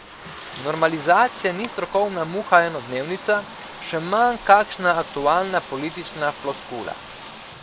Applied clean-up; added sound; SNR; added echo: none; Bathtub (filling or washing); 13 dB; none.